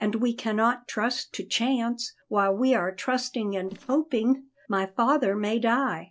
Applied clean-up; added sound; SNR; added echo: neural separator model SepFormer DNS4.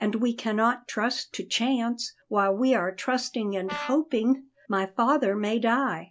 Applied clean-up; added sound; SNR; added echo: none; Brass instrument; 13 dB; none.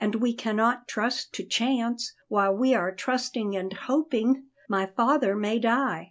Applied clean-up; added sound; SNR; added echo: none; none; none; none.